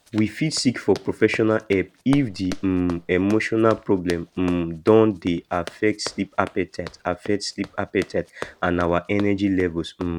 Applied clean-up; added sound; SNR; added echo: none; Run; 18 dB; none.